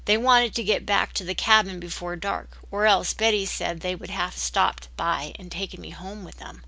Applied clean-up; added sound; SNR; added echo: none; none; none; none.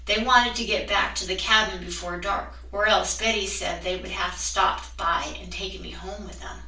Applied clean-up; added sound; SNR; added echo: none; none; none; reverberation time 0.3 s.